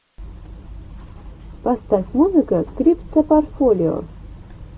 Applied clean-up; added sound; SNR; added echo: none; none; none; none.